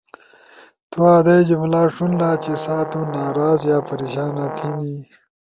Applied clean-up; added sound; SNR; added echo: none; Brass instrument; 11 dB; none.